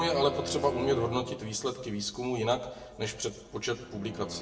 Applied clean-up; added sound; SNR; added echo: none; Bowed string instrument; 10 dB; reverberation time 0.6 s.